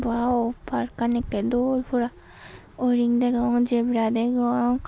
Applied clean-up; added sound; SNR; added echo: none; none; none; none.